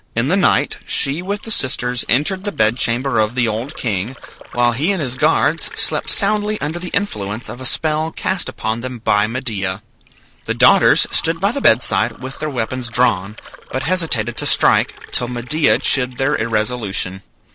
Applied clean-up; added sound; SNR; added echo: neural separator model SepFormer DNS4.